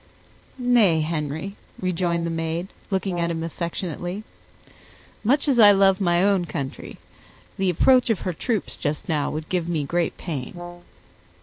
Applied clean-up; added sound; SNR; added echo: none; Brass instrument; 13 dB; none.